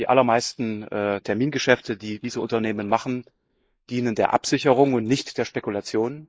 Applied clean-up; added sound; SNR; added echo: neural mask model Resemble Enhance denoiser.